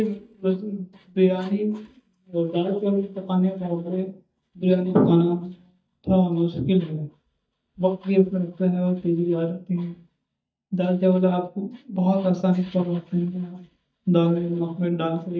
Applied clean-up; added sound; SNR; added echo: neural mask model DeepFilterNet 3.